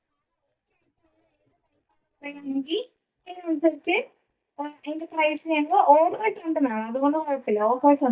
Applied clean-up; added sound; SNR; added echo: neural mask model DeepFilterNet 3.